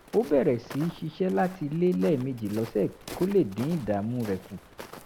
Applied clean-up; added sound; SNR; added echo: none; Walk, footsteps; 18 dB; none.